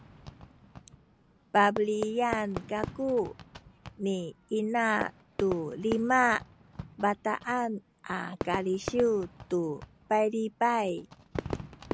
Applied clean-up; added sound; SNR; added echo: none; Fireworks; 12 dB; none.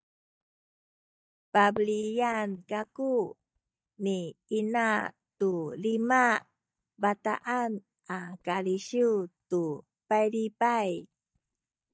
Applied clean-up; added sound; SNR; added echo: neural mask model DeepFilterNet 3.